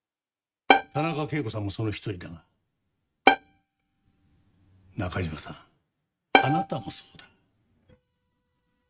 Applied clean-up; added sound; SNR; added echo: neural mask model RNNoise.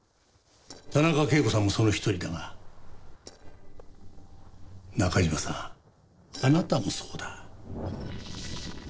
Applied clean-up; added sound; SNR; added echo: neural separator model SepFormer DNS4.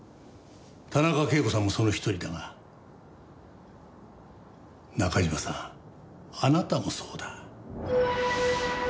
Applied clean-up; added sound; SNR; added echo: none; none; none; none.